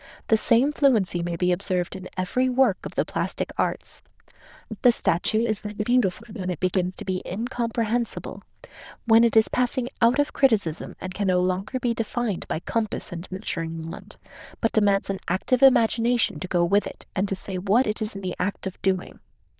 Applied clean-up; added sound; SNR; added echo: neural diffusion model UNIVERSE++.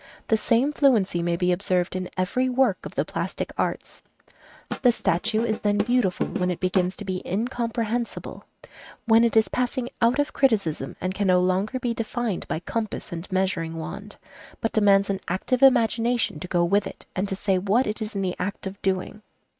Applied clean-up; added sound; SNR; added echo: neural mask model RNNoise.